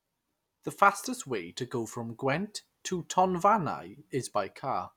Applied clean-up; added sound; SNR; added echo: none; none; none; none.